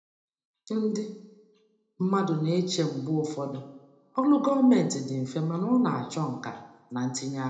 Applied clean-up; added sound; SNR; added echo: none; none; none; reverberation time 0.8 s.